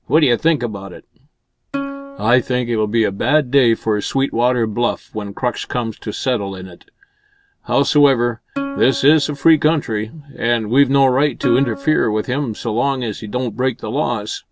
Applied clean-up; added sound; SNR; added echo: none; Plucked string instrument; 14 dB; none.